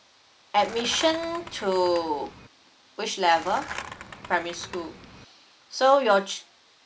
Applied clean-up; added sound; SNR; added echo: none; Skateboard; 13 dB; none.